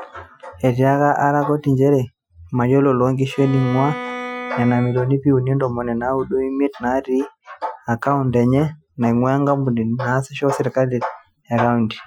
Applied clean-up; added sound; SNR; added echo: classical method Wiener filter.